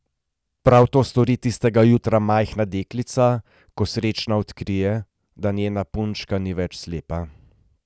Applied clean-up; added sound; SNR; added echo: none; none; none; none.